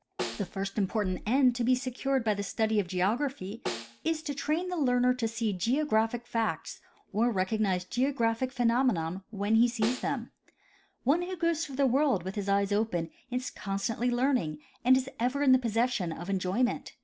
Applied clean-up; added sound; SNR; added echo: none; Snare drum; 12 dB; none.